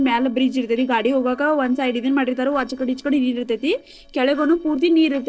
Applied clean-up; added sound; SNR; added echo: neural separator model SepFormer DNS4.